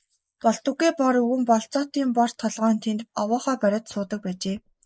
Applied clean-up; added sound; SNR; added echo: neural mask model Resemble Enhance denoiser.